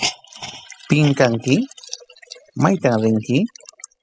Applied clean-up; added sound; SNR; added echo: classical method spectral subtraction.